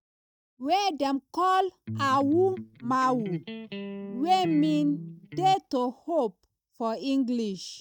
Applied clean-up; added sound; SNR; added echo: neural mask model DeepFilterNet 3.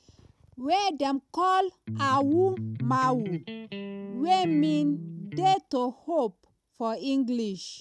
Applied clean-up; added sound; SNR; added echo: none; Electric guitar; 8 dB; none.